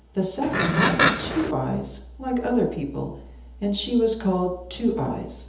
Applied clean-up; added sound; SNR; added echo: none; Livestock, farm animals, working animals; -3 dB; reverberation time 0.8 s.